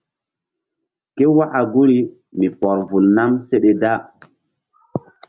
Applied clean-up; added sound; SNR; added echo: none; none; none; none.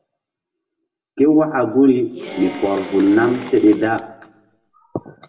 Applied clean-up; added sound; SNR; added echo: none; Applause / Cheering; 16 dB; reverberation time 0.7 s.